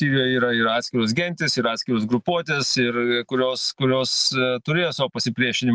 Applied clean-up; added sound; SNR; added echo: none; none; none; none.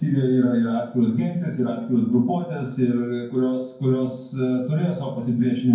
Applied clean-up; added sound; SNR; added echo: none; none; none; reverberation time 0.9 s.